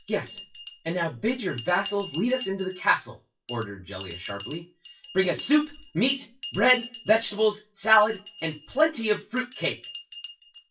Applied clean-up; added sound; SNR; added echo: classical method WPE with log-MMSE.